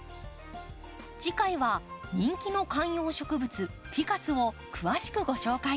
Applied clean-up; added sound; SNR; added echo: none; none; none; none.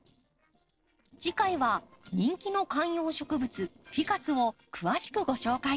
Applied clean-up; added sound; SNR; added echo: neural separator model SepFormer DNS4.